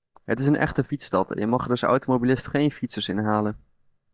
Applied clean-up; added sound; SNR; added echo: neural mask model DeepFilterNet 3.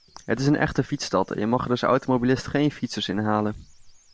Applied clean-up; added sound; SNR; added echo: none; none; none; none.